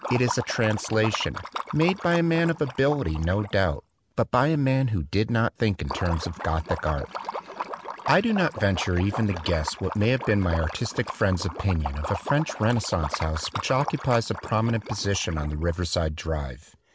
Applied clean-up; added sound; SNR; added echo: none; Liquid; 11 dB; none.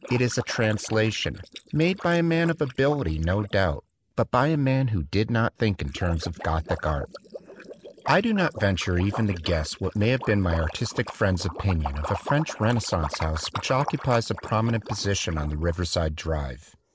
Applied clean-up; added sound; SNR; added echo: neural mask model Resemble Enhance denoiser.